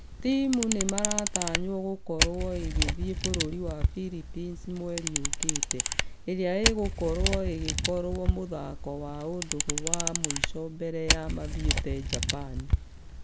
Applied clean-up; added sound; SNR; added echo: none; Camera; -2 dB; none.